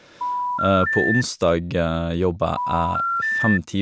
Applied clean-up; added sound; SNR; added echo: none; Telephone; 0 dB; none.